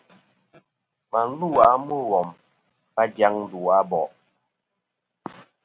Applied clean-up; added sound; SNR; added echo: none; none; none; none.